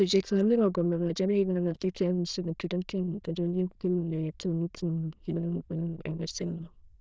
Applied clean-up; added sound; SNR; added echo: neural diffusion model UNIVERSE++.